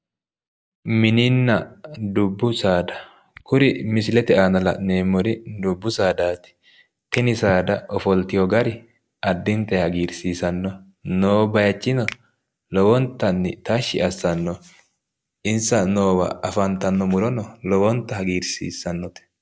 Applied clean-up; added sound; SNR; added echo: neural mask model DeepFilterNet 3.